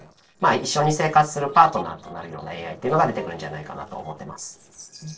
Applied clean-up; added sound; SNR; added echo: neural separator model SepFormer DNS4.